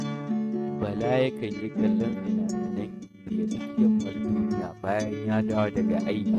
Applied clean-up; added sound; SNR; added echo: neural mask model RNNoise.